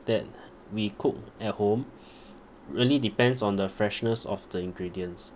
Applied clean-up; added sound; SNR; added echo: none; none; none; none.